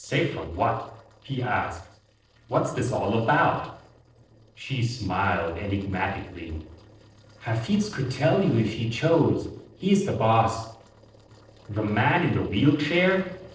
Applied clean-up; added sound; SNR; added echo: neural separator model SepFormer DNS4.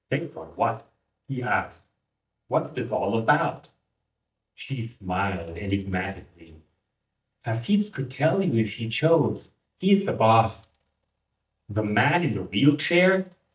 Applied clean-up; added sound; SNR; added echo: neural mask model DeepFilterNet 3.